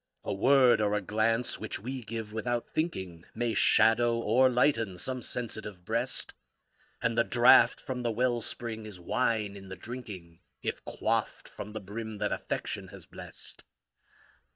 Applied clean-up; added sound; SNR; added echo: neural mask model DeepFilterNet 3.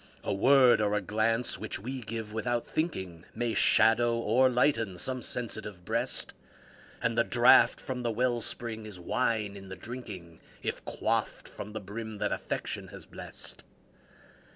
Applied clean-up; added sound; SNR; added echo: none; none; none; none.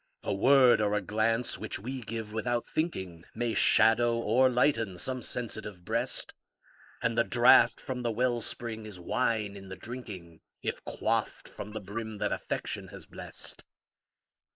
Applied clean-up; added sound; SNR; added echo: neural mask model Resemble Enhance denoiser.